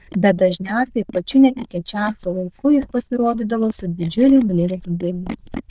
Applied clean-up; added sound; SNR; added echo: neural diffusion model UNIVERSE++.